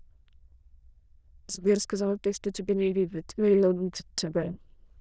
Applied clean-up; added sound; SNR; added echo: neural diffusion model UNIVERSE++.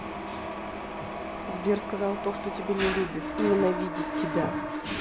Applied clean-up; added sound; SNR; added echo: none; Mechanisms; 2 dB; none.